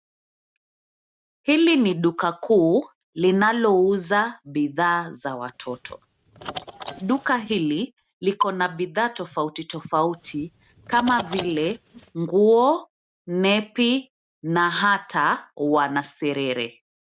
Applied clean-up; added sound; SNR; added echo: neural mask model RNNoise.